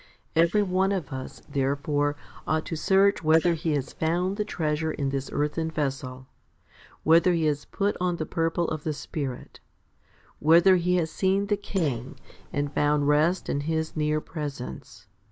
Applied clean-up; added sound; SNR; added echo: neural mask model Resemble Enhance denoiser.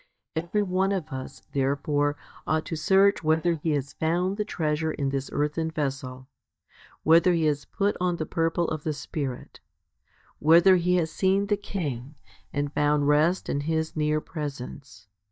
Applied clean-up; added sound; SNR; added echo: neural mask model DeepFilterNet 3.